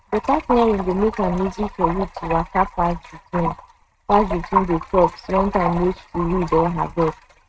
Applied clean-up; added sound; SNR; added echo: neural mask model RNNoise.